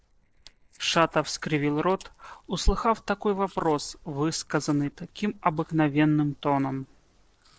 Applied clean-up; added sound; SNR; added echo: neural separator model SepFormer DNS4.